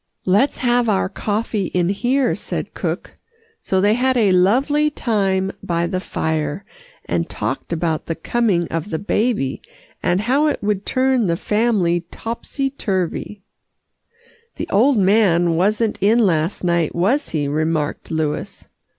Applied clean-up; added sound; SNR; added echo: none; none; none; none.